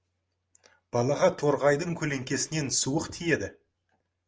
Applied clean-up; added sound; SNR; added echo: none; none; none; none.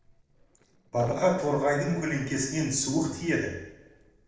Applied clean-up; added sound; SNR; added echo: neural separator model SepFormer DNS4.